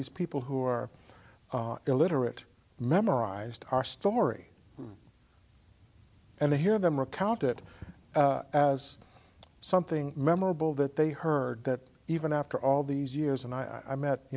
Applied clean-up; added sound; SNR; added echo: none; none; none; none.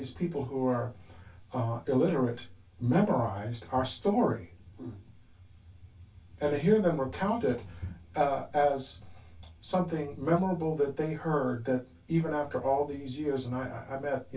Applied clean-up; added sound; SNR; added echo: none; none; none; reverberation time 0.1 s.